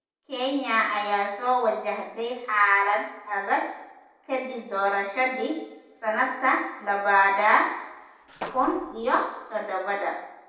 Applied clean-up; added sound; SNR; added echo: neural separator model SepFormer DNS4.